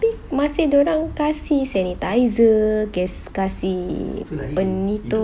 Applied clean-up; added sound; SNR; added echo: none; none; none; none.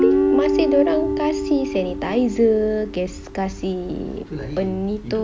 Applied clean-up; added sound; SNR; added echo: none; Guitar; 2 dB; none.